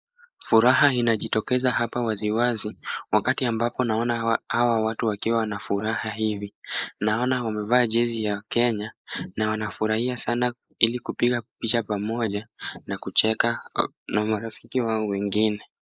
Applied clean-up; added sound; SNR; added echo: neural mask model Resemble Enhance denoiser.